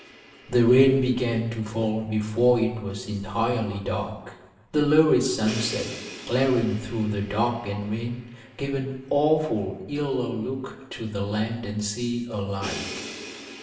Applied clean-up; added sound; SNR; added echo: none; Crash cymbal; 18 dB; reverberation time 1.0 s.